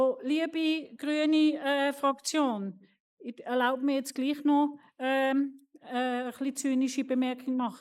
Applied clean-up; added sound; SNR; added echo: neural mask model Resemble Enhance denoiser.